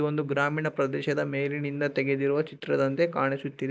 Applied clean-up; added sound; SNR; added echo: none; none; none; none.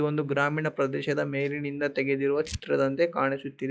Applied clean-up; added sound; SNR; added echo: classical method log-MMSE.